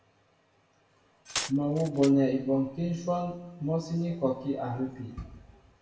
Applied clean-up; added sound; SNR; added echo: none; Glass; 8 dB; reverberation time 0.9 s.